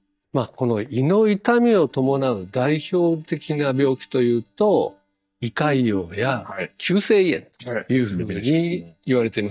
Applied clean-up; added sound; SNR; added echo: neural mask model DeepFilterNet 3.